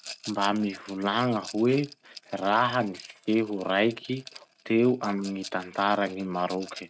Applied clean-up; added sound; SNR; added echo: neural mask model RNNoise.